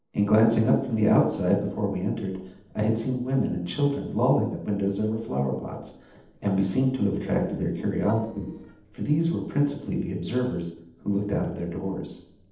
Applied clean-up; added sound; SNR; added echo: neural separator model SepFormer DNS4.